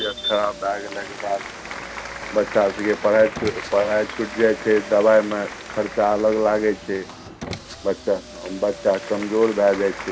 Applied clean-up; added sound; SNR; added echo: none; Car + Applause; 13 dB; none.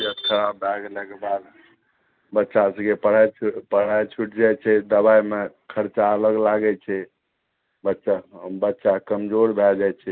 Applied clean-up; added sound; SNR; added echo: none; none; none; none.